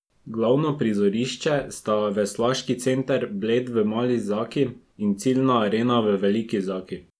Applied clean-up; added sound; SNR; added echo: none; none; none; none.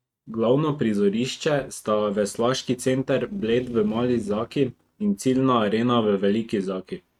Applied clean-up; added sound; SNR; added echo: neural mask model RNNoise.